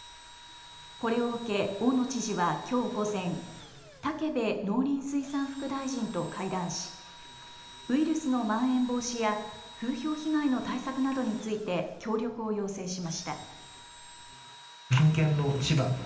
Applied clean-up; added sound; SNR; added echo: none; Engine / Drill; 19 dB; reverberation time 0.9 s.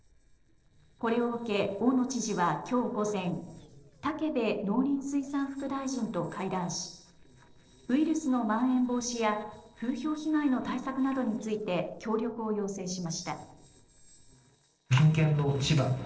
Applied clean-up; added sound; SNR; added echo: neural separator model SepFormer DNS4.